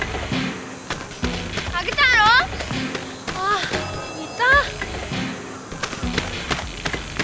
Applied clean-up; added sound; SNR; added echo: none; none; none; none.